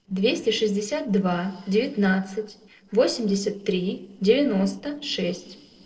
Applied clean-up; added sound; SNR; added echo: neural separator model SepFormer DNS4.